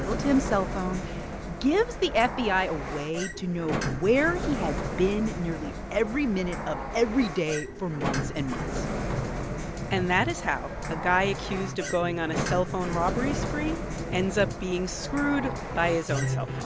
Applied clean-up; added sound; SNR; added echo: none; Sliding door; 5 dB; none.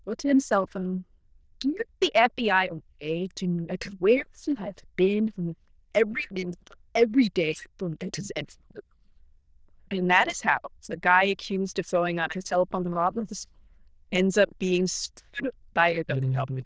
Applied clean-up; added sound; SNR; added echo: neural diffusion model UNIVERSE++.